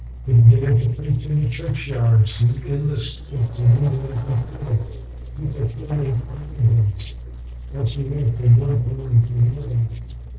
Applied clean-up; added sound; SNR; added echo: neural separator model SepFormer DNS4.